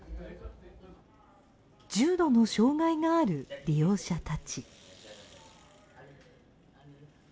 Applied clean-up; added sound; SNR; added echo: none; none; none; none.